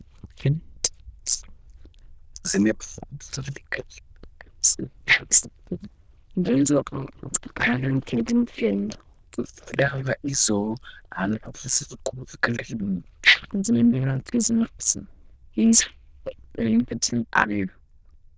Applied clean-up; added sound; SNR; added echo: neural diffusion model UNIVERSE++.